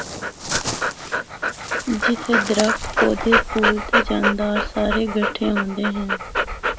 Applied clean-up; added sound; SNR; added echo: none; Dog; 0 dB; none.